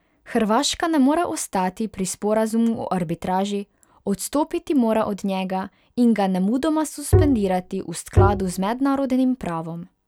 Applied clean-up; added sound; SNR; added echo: none; Bowed string instrument; -2 dB; none.